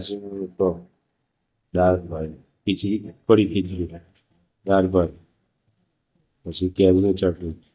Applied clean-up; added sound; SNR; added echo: neural mask model DeepFilterNet 3.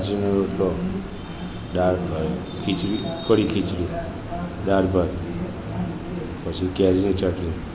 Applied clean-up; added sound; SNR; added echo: none; none; none; none.